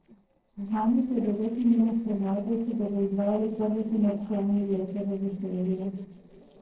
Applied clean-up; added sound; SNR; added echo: neural separator model SepFormer DNS4.